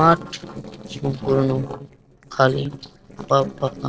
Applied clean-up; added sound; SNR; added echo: neural separator model SepFormer DNS4.